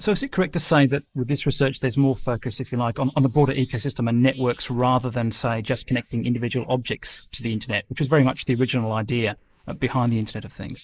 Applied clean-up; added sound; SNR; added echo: neural mask model Resemble Enhance denoiser.